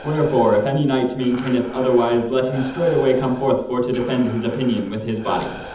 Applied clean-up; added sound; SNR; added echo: none; Breathing; 18 dB; reverberation time 0.8 s.